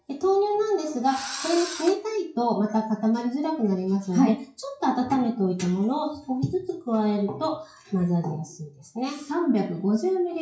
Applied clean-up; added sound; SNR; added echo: classical method WPE with log-MMSE.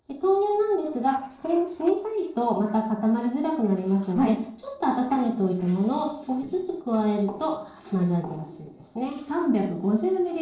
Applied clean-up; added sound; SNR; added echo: neural separator model SepFormer DNS4.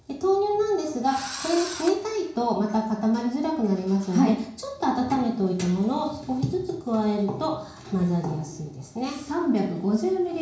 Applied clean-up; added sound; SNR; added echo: none; Engine / Drill; 12 dB; reverberation time 0.6 s.